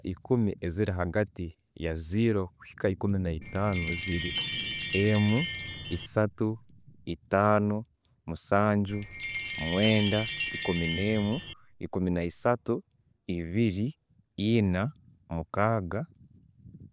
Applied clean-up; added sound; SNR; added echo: none; Chime; -5 dB; none.